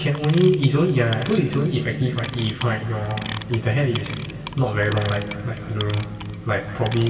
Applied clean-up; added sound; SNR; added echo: none; Clock; 11 dB; reverberation time 2.1 s.